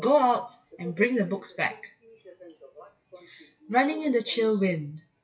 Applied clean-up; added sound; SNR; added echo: classical method WPE with log-MMSE.